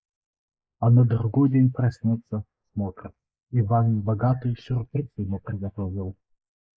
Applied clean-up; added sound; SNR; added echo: neural mask model Resemble Enhance denoiser.